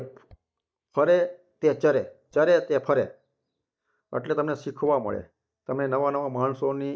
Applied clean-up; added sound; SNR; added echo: neural mask model DeepFilterNet 3.